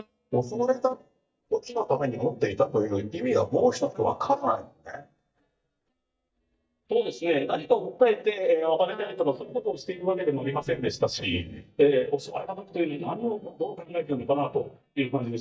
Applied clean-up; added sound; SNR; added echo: neural mask model DeepFilterNet 3.